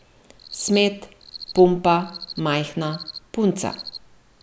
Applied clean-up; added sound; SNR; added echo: none; Cricket; 18 dB; none.